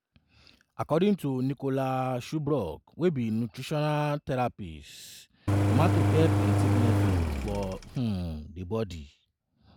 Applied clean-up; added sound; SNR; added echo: none; Engine; -4 dB; none.